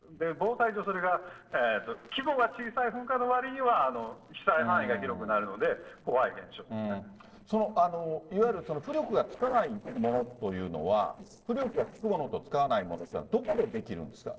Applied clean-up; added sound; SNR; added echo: neural separator model SepFormer DNS4.